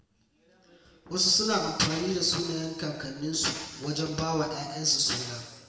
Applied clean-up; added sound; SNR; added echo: none; none; none; reverberation time 1.3 s.